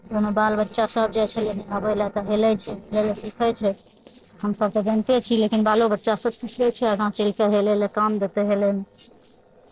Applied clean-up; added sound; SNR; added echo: neural separator model SepFormer DNS4.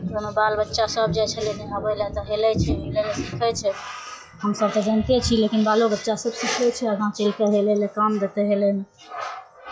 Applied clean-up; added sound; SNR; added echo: classical method log-MMSE.